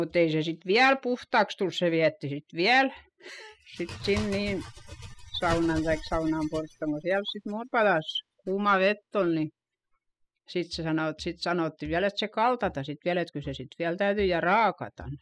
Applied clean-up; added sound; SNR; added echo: classical method spectral subtraction.